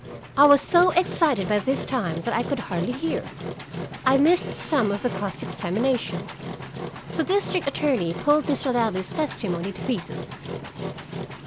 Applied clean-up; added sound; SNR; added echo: none; Engine; 9 dB; none.